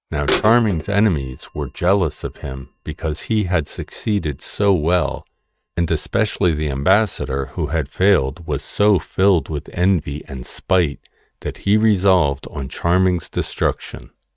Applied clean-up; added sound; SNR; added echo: neural mask model RNNoise.